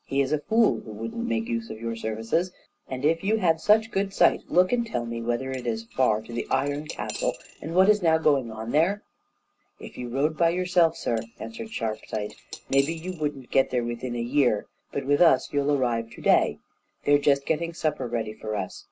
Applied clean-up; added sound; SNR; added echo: none; Cutlery, silverware / Dishes, pots, and pans; 19 dB; none.